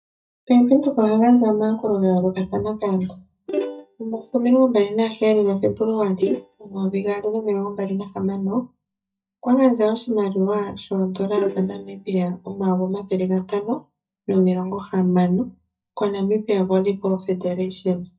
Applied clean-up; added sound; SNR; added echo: neural mask model DeepFilterNet 3.